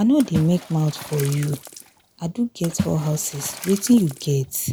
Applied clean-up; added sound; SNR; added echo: none; Water / Splash, splatter; 11 dB; none.